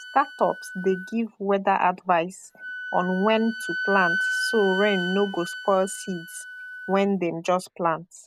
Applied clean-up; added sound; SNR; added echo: none; Wind instrument, woodwind instrument; 8 dB; none.